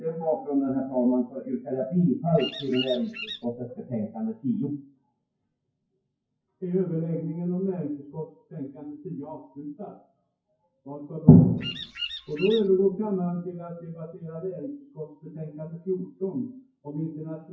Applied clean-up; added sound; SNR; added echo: classical method WPE with log-MMSE.